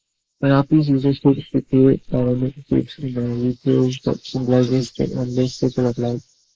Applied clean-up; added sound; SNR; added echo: neural mask model Resemble Enhance denoiser.